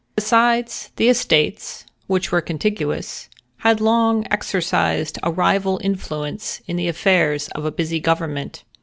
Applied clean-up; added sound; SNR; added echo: none; none; none; none.